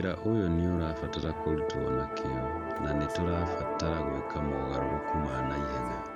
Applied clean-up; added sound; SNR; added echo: none; Musical instrument; 2 dB; none.